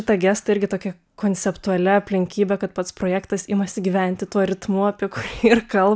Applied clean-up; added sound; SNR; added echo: none; none; none; none.